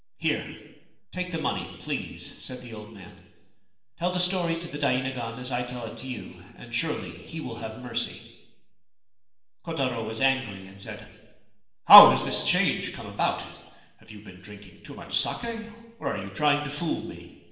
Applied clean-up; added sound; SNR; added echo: none; none; none; reverberation time 1.1 s.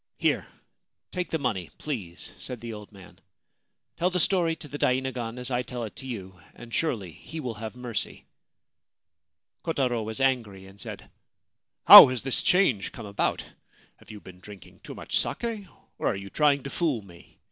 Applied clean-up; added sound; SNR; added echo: none; none; none; none.